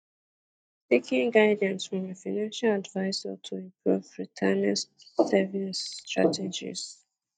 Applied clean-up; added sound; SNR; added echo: neural mask model DeepFilterNet 3.